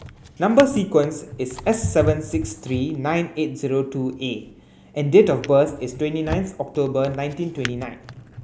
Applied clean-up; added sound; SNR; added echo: none; Drawer open or close; 12 dB; none.